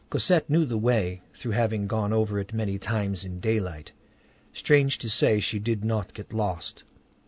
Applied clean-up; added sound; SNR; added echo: none; none; none; none.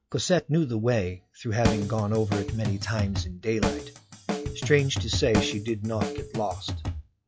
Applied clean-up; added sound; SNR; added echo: classical method log-MMSE.